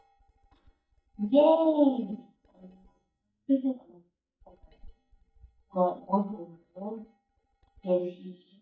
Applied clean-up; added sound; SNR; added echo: neural mask model DeepFilterNet 3.